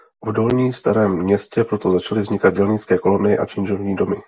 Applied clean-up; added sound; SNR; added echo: none; none; none; none.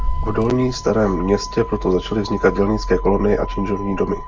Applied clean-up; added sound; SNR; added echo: none; Motor vehicle (road); 7 dB; none.